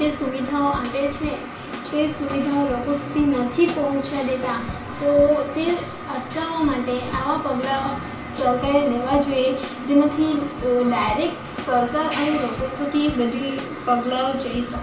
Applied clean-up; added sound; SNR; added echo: none; Drum / Drum kit; 17 dB; reverberation time 0.4 s.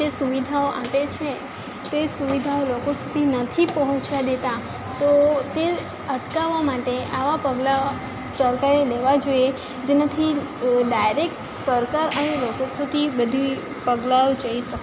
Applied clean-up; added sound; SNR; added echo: none; none; none; none.